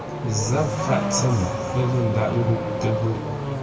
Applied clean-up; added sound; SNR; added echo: none; Accelerating, revving, vroom / Car; 3 dB; reverberation time 2.0 s.